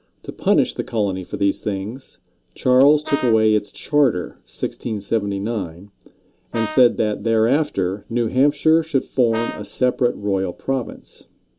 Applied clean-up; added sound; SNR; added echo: none; Brass instrument; 13 dB; none.